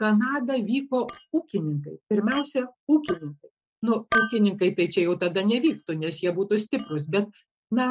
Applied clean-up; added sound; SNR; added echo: neural mask model RNNoise.